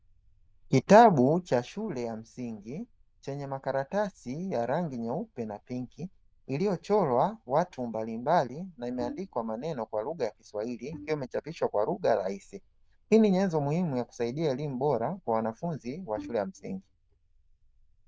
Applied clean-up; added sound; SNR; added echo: neural diffusion model UNIVERSE++.